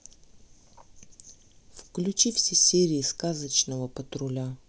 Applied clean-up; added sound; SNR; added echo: none; none; none; none.